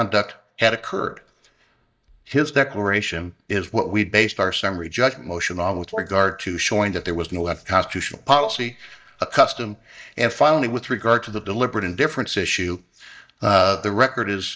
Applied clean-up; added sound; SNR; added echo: neural mask model DeepFilterNet 3.